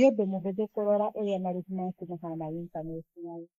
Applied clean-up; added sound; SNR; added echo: neural mask model Resemble Enhance denoiser.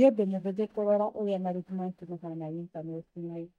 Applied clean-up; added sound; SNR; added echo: neural mask model DeepFilterNet 3.